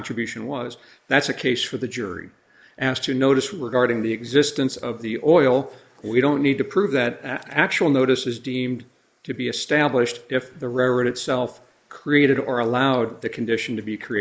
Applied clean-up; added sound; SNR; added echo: neural mask model Resemble Enhance denoiser.